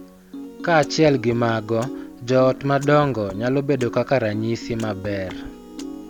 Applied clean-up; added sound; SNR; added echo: none; Piano; 14 dB; none.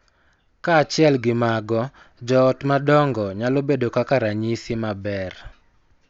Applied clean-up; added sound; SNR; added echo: none; none; none; none.